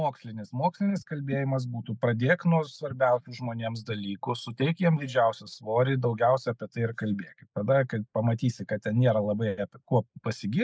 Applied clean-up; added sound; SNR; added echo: neural mask model Resemble Enhance denoiser.